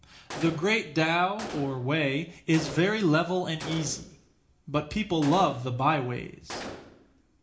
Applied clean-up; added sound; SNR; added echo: none; Gunshot, gunfire; 15 dB; reverberation time 0.4 s.